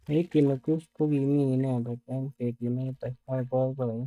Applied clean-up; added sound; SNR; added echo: neural mask model DeepFilterNet 3.